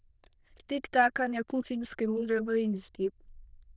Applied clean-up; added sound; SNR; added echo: neural diffusion model UNIVERSE++.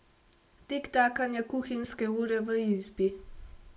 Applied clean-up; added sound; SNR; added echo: none; none; none; none.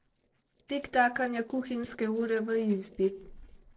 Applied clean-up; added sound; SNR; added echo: neural separator model SepFormer DNS4.